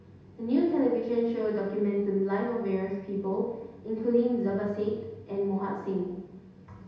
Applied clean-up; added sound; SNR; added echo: none; none; none; reverberation time 0.8 s.